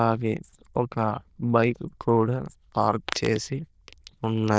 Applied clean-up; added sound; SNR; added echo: neural diffusion model UNIVERSE++.